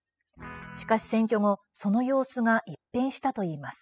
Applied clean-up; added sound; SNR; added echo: classical method spectral subtraction.